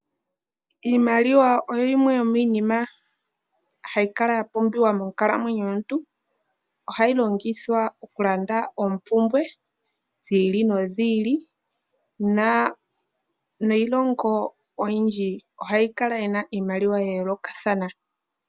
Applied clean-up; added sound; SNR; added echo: none; none; none; none.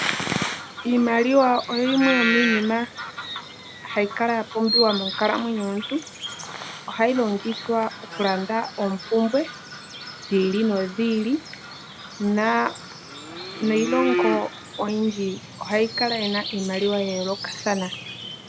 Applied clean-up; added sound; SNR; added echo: none; Bird vocalization, bird call, bird song; 7 dB; none.